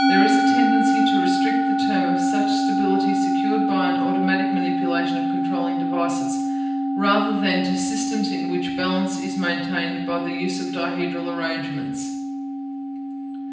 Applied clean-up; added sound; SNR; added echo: none; Musical instrument; -5 dB; reverberation time 0.9 s.